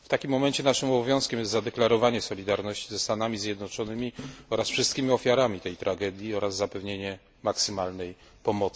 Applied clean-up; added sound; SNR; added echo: none; none; none; none.